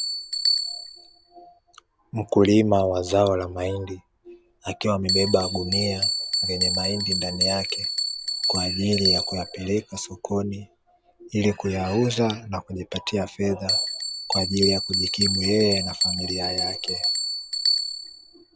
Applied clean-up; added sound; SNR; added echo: none; Bell; 2 dB; none.